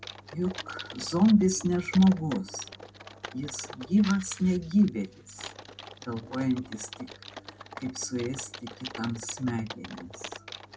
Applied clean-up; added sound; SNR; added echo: none; Typing; 15 dB; reverberation time 0.3 s.